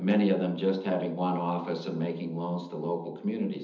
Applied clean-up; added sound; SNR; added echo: none; none; none; reverberation time 0.7 s.